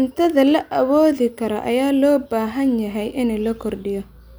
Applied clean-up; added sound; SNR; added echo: none; none; none; none.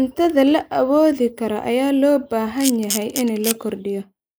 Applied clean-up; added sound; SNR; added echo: neural mask model Resemble Enhance denoiser.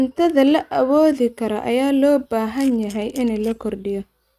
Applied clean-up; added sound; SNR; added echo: neural mask model RNNoise.